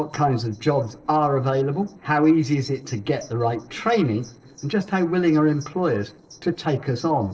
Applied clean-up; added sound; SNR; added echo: neural separator model SepFormer DNS4.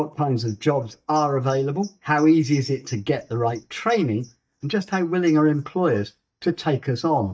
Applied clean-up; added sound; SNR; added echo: neural mask model DeepFilterNet 3.